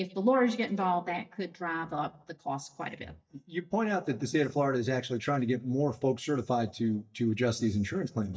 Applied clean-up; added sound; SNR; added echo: neural mask model DeepFilterNet 3.